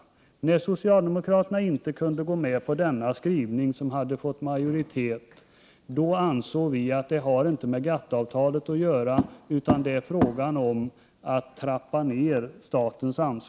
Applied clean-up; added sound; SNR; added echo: none; none; none; none.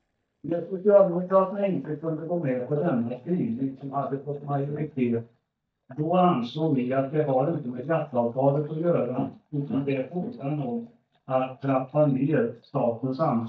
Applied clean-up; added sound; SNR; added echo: neural mask model DeepFilterNet 3.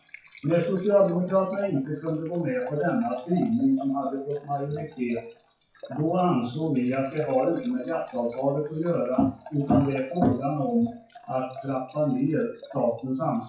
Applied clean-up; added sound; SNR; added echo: classical method WPE with log-MMSE.